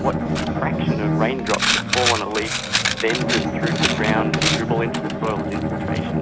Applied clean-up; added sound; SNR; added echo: none; Coin (dropping) + Bowed string instrument; -5 dB; none.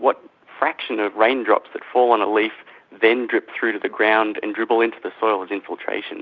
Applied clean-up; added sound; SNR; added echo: none; none; none; none.